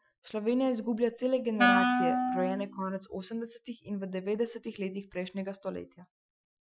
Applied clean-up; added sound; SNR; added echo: classical method Wiener filter.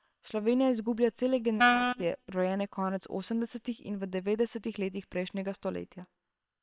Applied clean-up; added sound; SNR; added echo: neural separator model SepFormer WHAM!.